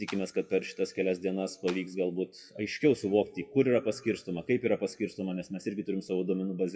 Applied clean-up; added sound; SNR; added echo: classical method WPE with log-MMSE.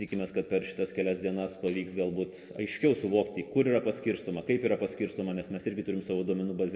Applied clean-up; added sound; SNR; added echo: neural separator model SepFormer DNS4.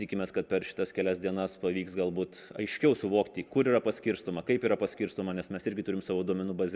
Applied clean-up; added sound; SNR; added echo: none; none; none; none.